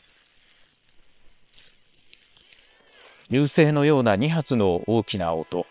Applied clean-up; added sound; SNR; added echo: neural separator model SepFormer WHAM!.